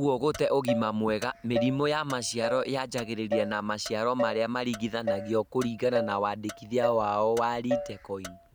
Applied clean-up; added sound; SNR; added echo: none; Motor vehicle (road); 7 dB; none.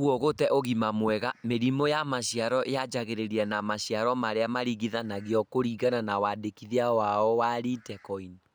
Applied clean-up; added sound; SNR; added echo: none; none; none; none.